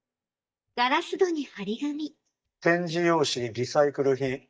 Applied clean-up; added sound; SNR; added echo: neural mask model DeepFilterNet 3.